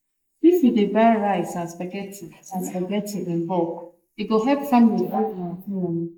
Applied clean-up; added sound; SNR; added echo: neural mask model Resemble Enhance denoiser.